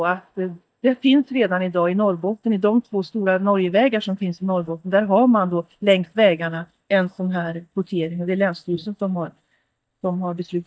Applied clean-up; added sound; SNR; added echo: neural mask model DeepFilterNet 3.